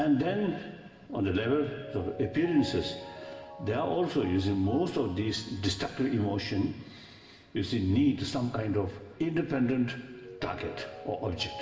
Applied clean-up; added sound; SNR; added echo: none; Mallet percussion; 18 dB; reverberation time 0.8 s.